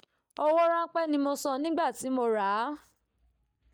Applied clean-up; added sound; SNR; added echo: neural mask model DeepFilterNet 3.